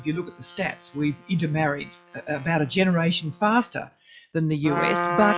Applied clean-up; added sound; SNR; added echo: classical method log-MMSE.